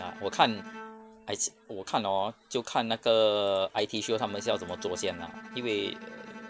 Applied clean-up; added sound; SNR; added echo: none; Bowed string instrument; 17 dB; none.